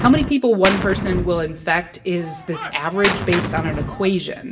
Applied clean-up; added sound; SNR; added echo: none; Gunshot, gunfire; 6 dB; reverberation time 0.7 s.